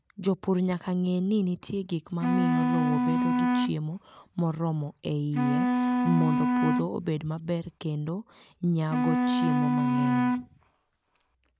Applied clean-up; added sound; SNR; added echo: none; Wind instrument, woodwind instrument; -2 dB; none.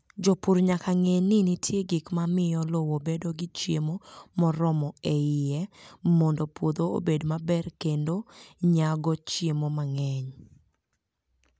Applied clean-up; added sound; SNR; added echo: none; none; none; none.